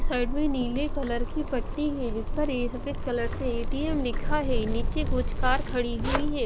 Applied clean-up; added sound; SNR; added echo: none; Zipper (clothing); -2 dB; none.